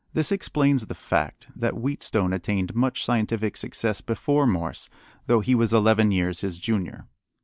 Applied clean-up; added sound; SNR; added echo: none; none; none; none.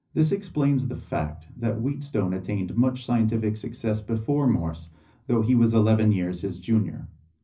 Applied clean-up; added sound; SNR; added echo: none; none; none; reverberation time 0.4 s.